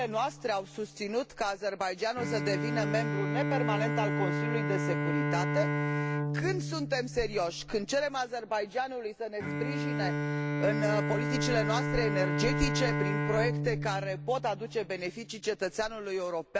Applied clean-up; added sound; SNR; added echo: none; Bowed string instrument; 0 dB; none.